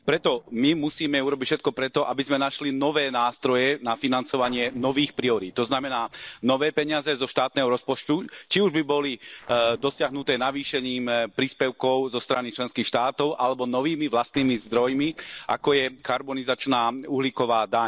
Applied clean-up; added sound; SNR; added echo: neural separator model SepFormer DNS4.